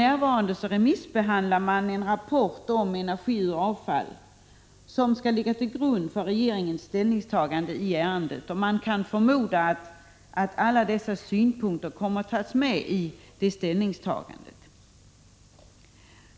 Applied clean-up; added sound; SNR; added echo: none; none; none; none.